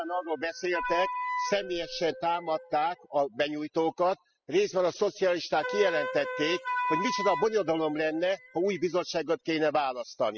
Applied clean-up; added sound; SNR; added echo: classical method spectral subtraction.